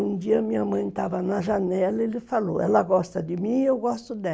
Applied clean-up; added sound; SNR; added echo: none; none; none; none.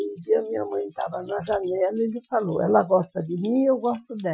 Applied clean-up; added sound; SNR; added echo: classical method Wiener filter.